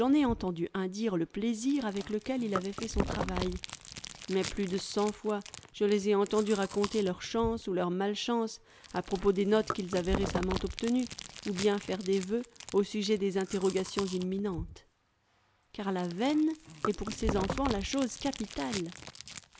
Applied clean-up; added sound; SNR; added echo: none; Chewing, mastication; 10 dB; none.